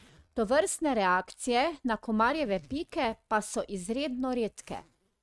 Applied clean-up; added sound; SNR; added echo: neural mask model RNNoise.